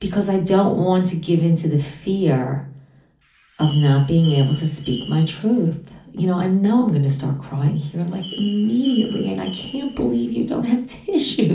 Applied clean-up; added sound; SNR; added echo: none; Bird; 17 dB; reverberation time 0.4 s.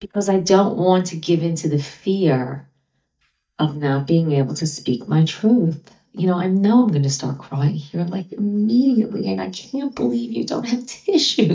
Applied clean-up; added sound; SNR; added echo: neural mask model DeepFilterNet 3.